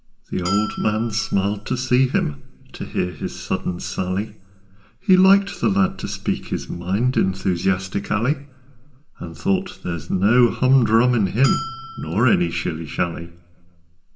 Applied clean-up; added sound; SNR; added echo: none; Bell; 13 dB; reverberation time 0.6 s.